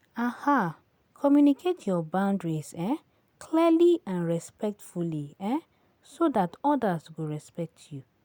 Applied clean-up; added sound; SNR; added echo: none; none; none; none.